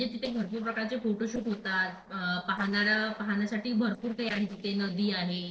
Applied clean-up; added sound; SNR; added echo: neural separator model SepFormer DNS4.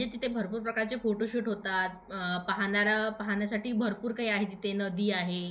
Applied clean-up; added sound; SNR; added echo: none; none; none; none.